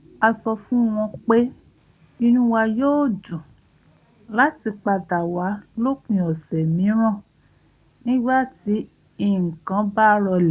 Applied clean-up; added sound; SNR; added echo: none; none; none; none.